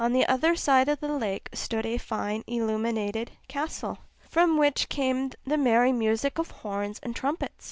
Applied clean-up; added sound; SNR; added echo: none; none; none; none.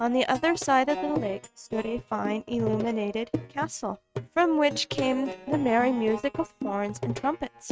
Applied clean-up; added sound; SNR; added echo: neural mask model RNNoise.